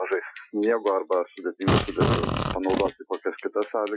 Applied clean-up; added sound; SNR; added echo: classical method Wiener filter.